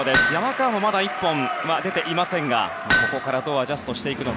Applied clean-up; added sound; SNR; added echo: none; Hammer; 3 dB; none.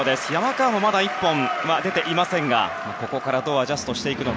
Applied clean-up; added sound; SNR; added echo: none; none; none; none.